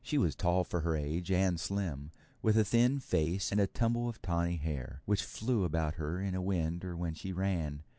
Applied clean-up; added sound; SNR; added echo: none; none; none; none.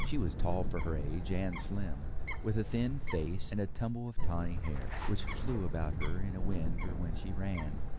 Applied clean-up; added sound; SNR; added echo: none; Bird; -4 dB; none.